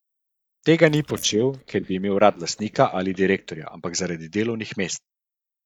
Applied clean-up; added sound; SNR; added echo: neural mask model DeepFilterNet 3.